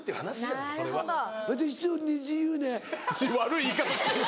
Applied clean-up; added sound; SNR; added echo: none; none; none; none.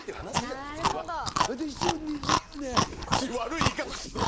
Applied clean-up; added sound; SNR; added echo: neural mask model Resemble Enhance denoiser.